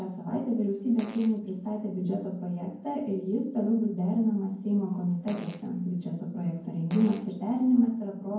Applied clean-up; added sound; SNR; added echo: none; Fart; 20 dB; reverberation time 0.9 s.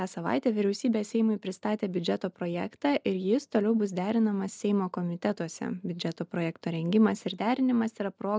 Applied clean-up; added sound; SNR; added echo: none; none; none; none.